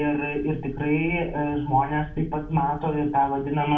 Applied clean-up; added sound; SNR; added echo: none; Wind; 17 dB; reverberation time 0.3 s.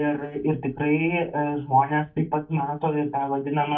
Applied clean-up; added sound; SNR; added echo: neural mask model DeepFilterNet 3.